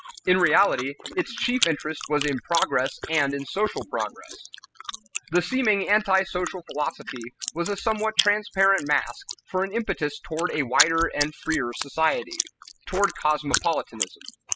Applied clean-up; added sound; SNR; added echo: classical method spectral subtraction.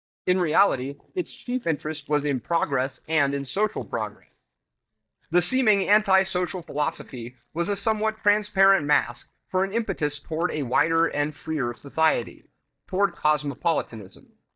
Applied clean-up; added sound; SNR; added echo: neural mask model DeepFilterNet 3.